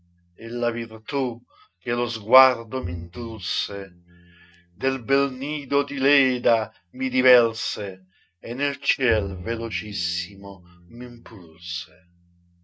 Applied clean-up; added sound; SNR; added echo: neural mask model RNNoise.